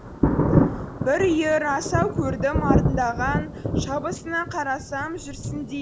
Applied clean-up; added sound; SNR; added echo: none; Thunder; -1 dB; none.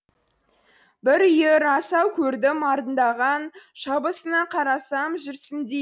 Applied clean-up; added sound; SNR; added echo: none; none; none; none.